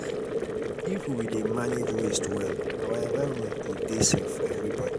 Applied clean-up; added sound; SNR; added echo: none; Boiling; -2 dB; none.